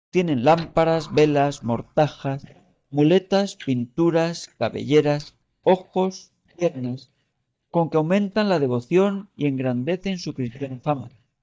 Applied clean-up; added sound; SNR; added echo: neural mask model DeepFilterNet 3.